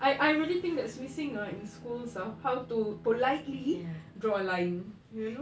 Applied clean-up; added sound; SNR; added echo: none; Bowed string instrument; 20 dB; none.